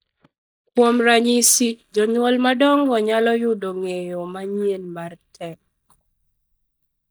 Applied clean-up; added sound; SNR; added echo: neural mask model DeepFilterNet 3.